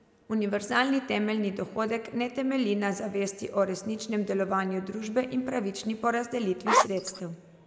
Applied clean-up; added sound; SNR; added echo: none; Zipper (clothing); -4 dB; none.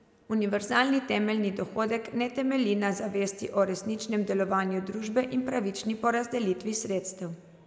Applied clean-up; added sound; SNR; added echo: none; none; none; none.